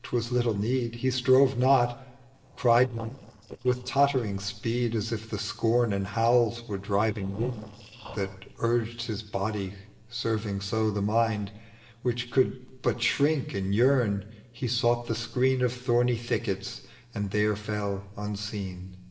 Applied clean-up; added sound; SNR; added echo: neural separator model SepFormer DNS4.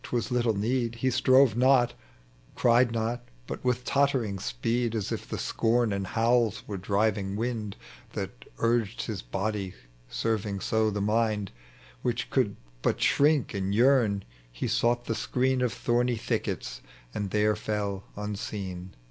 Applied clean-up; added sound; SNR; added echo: none; none; none; none.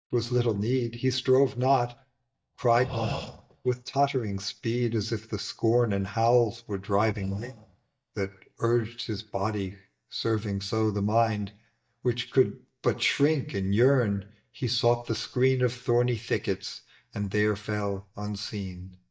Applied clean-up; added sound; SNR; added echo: neural mask model DeepFilterNet 3.